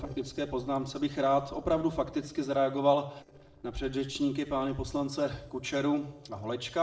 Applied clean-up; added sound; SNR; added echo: neural separator model SepFormer DNS4.